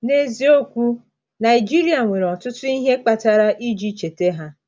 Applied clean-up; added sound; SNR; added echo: none; none; none; none.